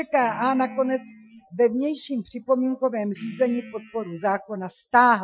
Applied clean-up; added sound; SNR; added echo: classical method Wiener filter.